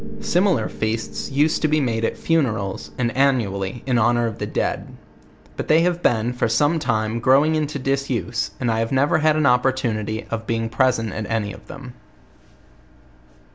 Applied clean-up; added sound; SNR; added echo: none; Piano; 16 dB; none.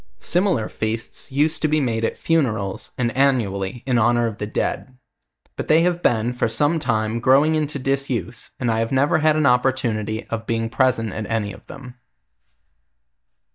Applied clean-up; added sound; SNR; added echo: neural mask model DeepFilterNet 3.